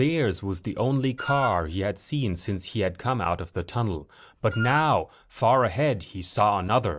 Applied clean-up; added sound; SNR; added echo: none; Wind instrument, woodwind instrument; 7 dB; none.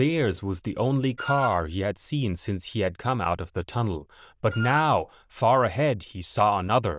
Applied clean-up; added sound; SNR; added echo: neural diffusion model UNIVERSE++.